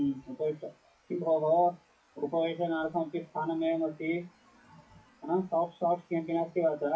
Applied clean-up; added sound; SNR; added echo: classical method WPE with log-MMSE.